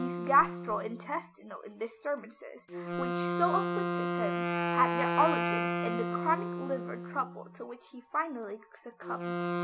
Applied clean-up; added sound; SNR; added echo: none; Wind instrument, woodwind instrument; 1 dB; none.